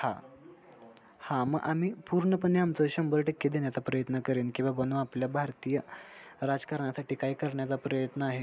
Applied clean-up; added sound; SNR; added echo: none; none; none; none.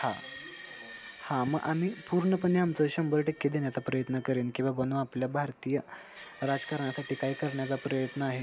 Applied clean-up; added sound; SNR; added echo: none; Screech; 18 dB; none.